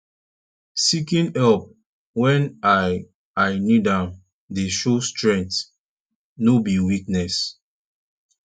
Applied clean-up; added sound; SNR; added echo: none; none; none; none.